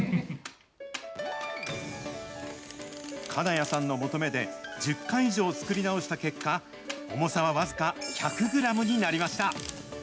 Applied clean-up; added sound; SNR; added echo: none; Piano + Domestic sounds, home sounds; 14 dB; none.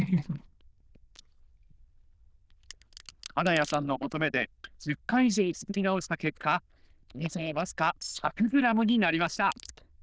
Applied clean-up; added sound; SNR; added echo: neural diffusion model UNIVERSE++.